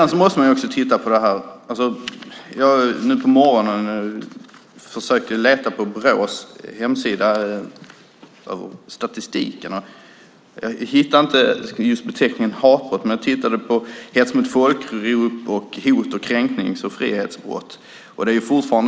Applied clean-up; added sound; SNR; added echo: none; none; none; none.